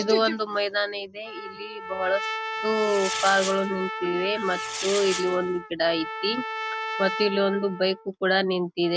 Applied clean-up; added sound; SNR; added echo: none; Fireworks + Trumpet; 7 dB; none.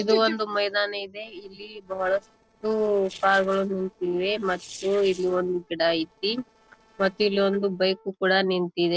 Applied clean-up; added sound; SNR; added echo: neural separator model SepFormer DNS4.